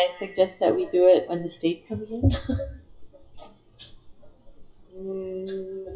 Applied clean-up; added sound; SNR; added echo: classical method WPE with log-MMSE.